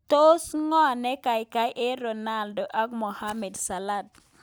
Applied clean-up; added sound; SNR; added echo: none; none; none; none.